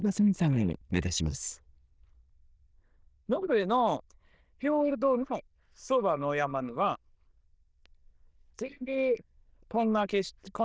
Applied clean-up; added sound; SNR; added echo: neural diffusion model UNIVERSE++.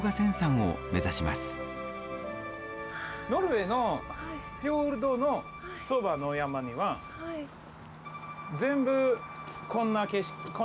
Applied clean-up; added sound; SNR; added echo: none; Bowed string instrument; 15 dB; none.